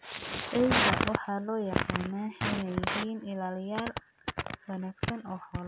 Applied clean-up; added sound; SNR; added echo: none; none; none; none.